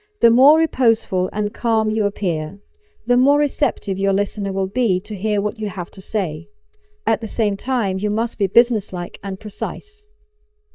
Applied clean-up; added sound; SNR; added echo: neural mask model DeepFilterNet 3.